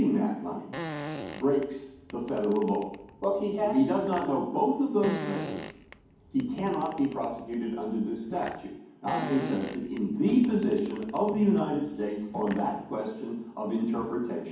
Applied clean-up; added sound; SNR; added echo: none; Fart; 13 dB; reverberation time 1.2 s.